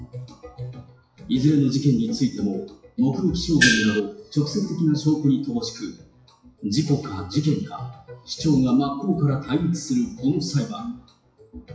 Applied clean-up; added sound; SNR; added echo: classical method WPE with log-MMSE.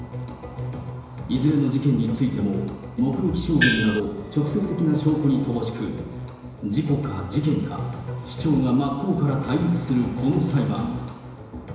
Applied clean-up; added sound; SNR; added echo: none; Gong; -1 dB; reverberation time 1.0 s.